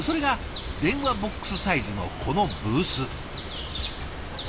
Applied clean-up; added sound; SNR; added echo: none; Bird; 3 dB; reverberation time 1.1 s.